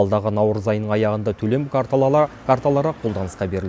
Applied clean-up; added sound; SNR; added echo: none; none; none; none.